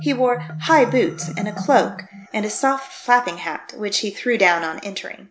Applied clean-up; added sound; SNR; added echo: none; Marimba, xylophone; 14 dB; none.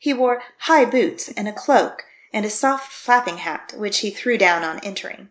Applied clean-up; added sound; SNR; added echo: neural mask model Resemble Enhance denoiser.